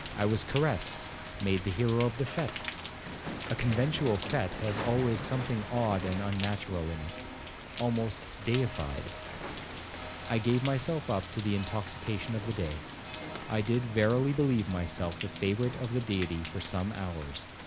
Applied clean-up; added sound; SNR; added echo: none; Rain + Hammer; 8 dB; none.